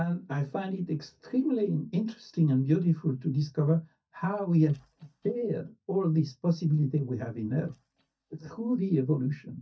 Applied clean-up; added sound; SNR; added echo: neural mask model DeepFilterNet 3.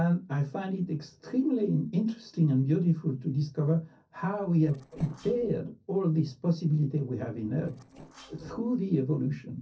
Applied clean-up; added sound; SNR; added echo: neural separator model SepFormer DNS4.